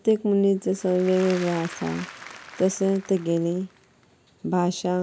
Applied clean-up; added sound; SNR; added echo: none; Applause / Crowd; 18 dB; none.